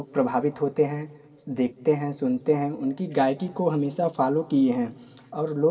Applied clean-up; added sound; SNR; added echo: none; none; none; reverberation time 1.1 s.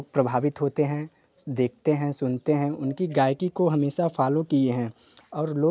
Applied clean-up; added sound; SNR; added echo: none; none; none; none.